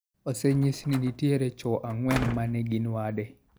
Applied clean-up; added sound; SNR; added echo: none; Slam; 12 dB; none.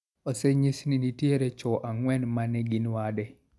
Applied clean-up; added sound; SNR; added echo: none; none; none; none.